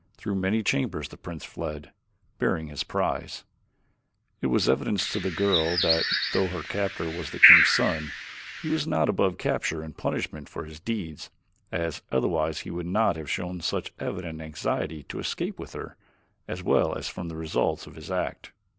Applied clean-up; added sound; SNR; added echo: none; Bird; -3 dB; none.